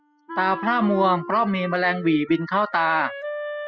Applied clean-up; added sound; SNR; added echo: classical method spectral subtraction.